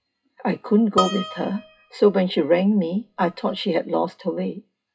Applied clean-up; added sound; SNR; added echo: classical method WPE with log-MMSE.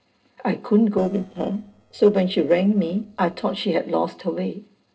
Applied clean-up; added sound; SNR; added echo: neural separator model SepFormer DNS4.